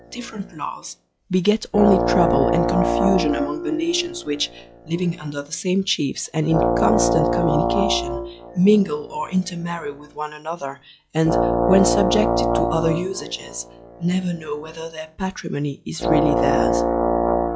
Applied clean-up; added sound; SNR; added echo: classical method log-MMSE.